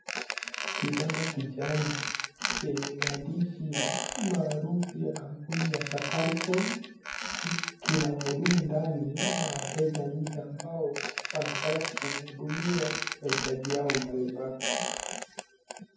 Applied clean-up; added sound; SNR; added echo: none; Squeak; 3 dB; reverberation time 0.9 s.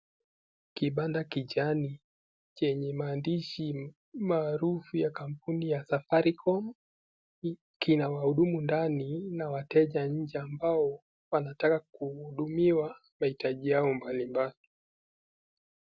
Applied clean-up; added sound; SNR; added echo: none; none; none; none.